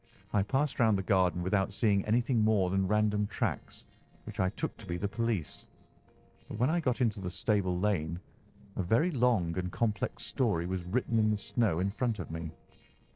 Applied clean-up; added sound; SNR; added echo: neural separator model SepFormer DNS4.